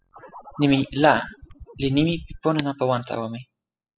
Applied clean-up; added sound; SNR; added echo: classical method spectral subtraction.